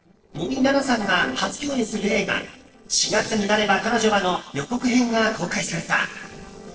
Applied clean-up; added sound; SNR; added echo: neural separator model SepFormer DNS4.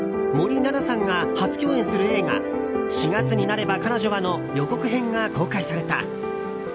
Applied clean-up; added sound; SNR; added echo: none; none; none; none.